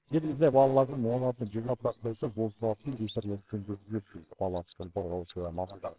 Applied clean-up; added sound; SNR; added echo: neural separator model SepFormer WHAMR!.